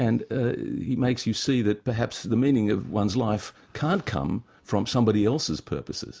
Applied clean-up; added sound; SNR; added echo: none; none; none; none.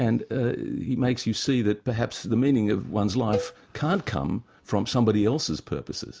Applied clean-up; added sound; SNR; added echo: none; Cowbell; 11 dB; none.